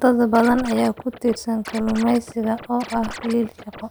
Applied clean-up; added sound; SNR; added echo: none; Scratching (performance technique); 15 dB; none.